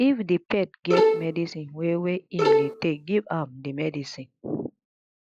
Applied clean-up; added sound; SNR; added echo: classical method log-MMSE.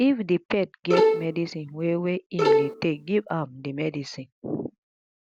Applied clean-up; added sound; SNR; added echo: none; Bowed string instrument; -4 dB; none.